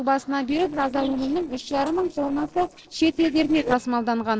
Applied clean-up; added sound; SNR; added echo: neural separator model SepFormer DNS4.